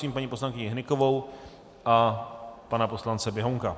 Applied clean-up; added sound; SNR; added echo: none; none; none; none.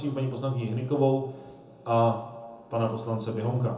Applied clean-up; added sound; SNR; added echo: none; none; none; reverberation time 0.6 s.